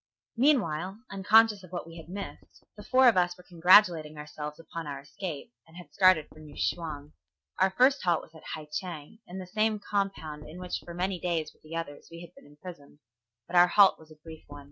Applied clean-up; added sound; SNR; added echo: neural mask model RNNoise.